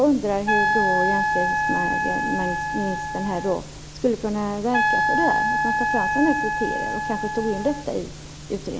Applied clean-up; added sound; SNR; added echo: none; Wind instrument, woodwind instrument; -2 dB; none.